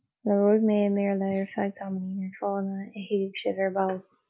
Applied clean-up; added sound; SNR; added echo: none; none; none; none.